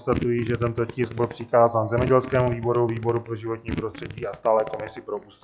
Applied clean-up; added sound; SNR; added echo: classical method log-MMSE.